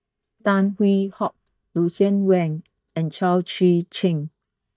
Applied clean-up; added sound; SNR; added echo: neural mask model DeepFilterNet 3.